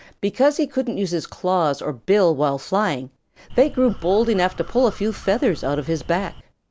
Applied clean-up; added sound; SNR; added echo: none; Crow; 14 dB; none.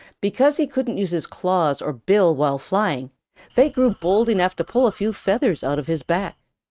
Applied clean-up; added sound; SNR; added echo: neural mask model RNNoise.